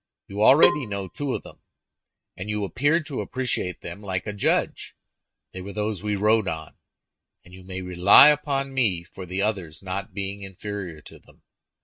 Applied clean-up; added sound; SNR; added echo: neural mask model RNNoise.